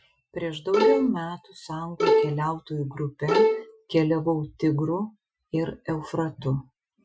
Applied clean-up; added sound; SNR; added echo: classical method Wiener filter.